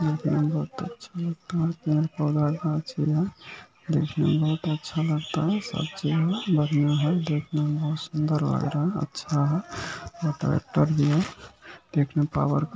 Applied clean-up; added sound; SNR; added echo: none; none; none; none.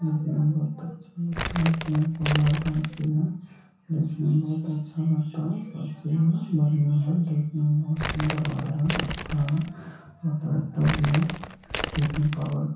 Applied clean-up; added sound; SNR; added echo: none; Crumpling, crinkling; 8 dB; reverberation time 0.6 s.